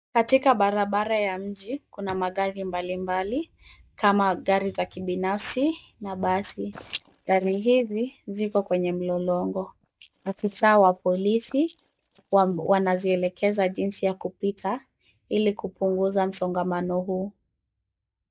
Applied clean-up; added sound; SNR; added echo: neural mask model DeepFilterNet 3.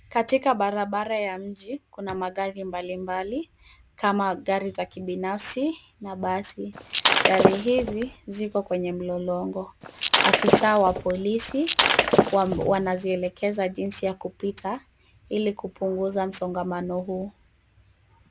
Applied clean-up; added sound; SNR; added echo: none; Shatter; -4 dB; none.